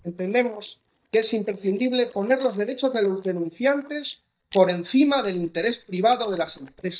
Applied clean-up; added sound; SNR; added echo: neural mask model DeepFilterNet 3.